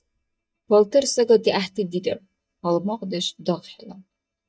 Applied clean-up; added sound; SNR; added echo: neural mask model DeepFilterNet 3.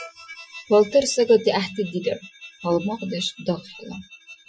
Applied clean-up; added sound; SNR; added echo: classical method Wiener filter.